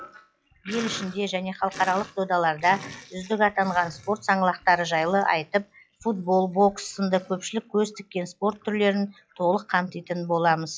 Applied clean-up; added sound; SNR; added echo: classical method log-MMSE.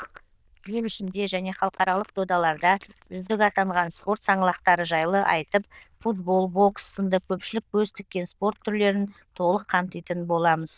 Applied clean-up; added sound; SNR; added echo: neural diffusion model UNIVERSE++.